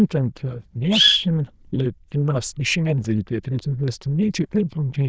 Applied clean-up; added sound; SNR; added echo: neural diffusion model UNIVERSE++.